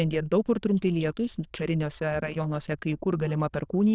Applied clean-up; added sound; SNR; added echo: neural diffusion model UNIVERSE++.